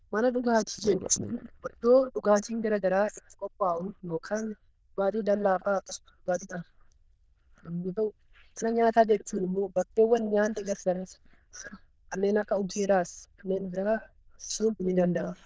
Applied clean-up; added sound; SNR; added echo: neural diffusion model UNIVERSE++.